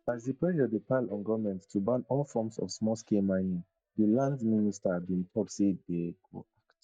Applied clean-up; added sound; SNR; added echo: neural mask model DeepFilterNet 3.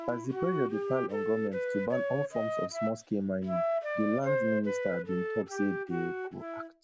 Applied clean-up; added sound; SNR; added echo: none; Wind instrument, woodwind instrument; 0 dB; none.